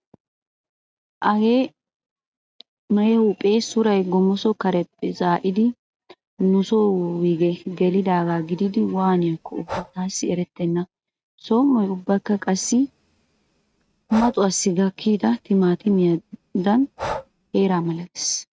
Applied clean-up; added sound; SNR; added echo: neural mask model RNNoise.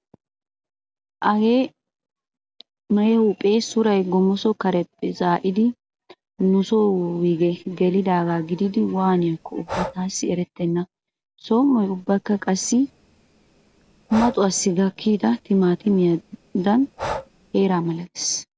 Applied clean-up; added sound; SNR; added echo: none; Breathing; 15 dB; none.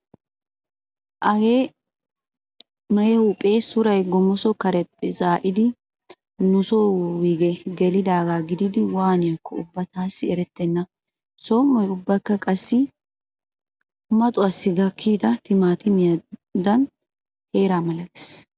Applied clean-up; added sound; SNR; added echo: none; none; none; none.